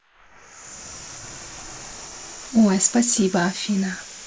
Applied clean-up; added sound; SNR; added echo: neural mask model Resemble Enhance denoiser.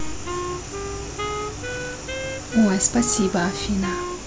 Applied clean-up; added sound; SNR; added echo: none; Wind instrument, woodwind instrument; 7 dB; none.